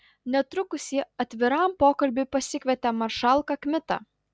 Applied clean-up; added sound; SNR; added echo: none; none; none; none.